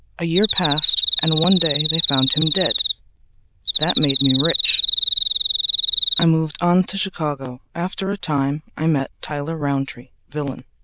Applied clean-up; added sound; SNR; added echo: neural diffusion model UNIVERSE++.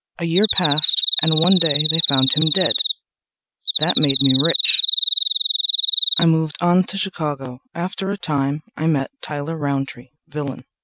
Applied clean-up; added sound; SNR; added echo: none; Cricket; -4 dB; none.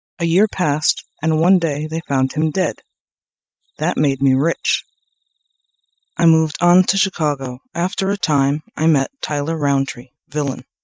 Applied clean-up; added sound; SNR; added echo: neural mask model DeepFilterNet 3.